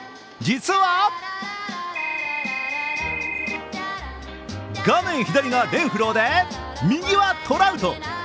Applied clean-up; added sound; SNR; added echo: none; none; none; none.